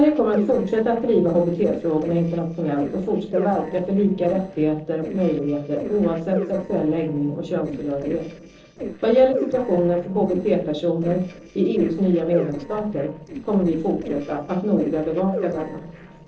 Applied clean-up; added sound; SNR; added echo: neural separator model SepFormer DNS4.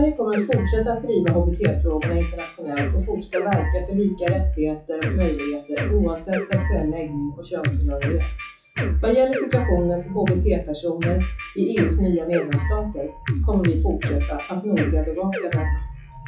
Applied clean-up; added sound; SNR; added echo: classical method WPE with log-MMSE.